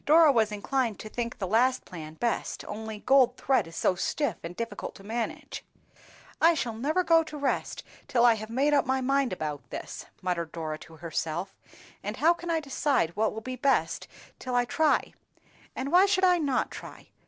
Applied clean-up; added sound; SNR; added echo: none; none; none; none.